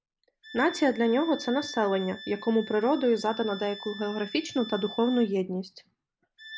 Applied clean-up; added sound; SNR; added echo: none; Wind instrument, woodwind instrument; 16 dB; none.